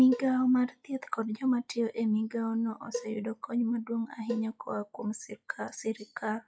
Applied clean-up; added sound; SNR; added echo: classical method log-MMSE.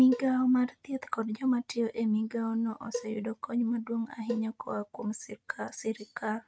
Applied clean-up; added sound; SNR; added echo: neural mask model RNNoise.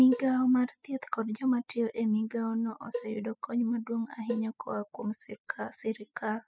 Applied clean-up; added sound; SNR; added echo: classical method spectral subtraction.